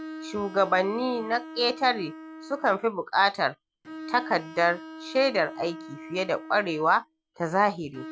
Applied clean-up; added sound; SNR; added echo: none; Bowed string instrument; 15 dB; none.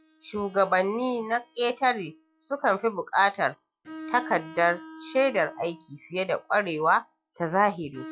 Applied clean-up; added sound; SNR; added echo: classical method log-MMSE.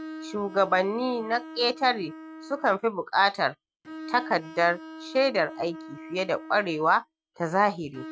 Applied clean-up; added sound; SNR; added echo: neural mask model RNNoise.